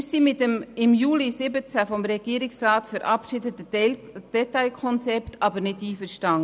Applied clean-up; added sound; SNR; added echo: none; none; none; none.